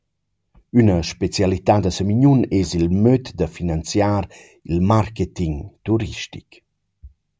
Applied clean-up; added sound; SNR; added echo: none; none; none; none.